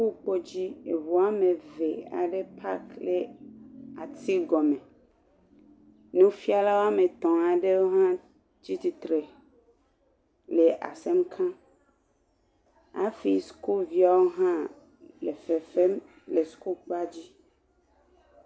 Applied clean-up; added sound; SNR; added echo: none; none; none; none.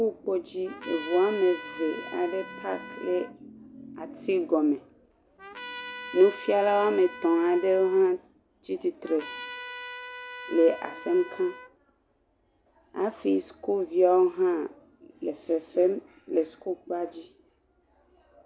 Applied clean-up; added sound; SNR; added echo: none; Trumpet; 14 dB; none.